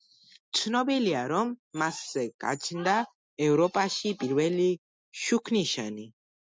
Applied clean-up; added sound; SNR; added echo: none; none; none; none.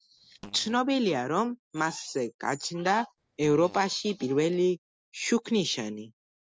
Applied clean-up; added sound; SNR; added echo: neural separator model SepFormer DNS4.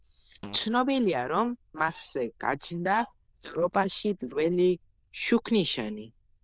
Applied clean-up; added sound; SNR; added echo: neural diffusion model UNIVERSE++.